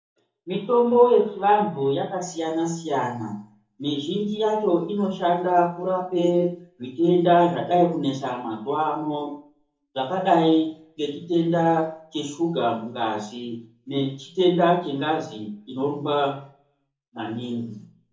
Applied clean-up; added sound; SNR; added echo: none; none; none; reverberation time 0.6 s.